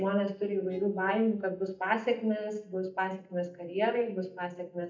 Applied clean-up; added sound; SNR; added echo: neural mask model DeepFilterNet 3.